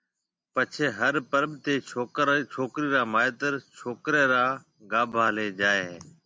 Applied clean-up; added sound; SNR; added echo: none; none; none; none.